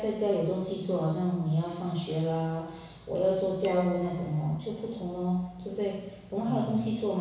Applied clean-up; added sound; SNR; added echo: none; Chink, clink; 18 dB; reverberation time 1.1 s.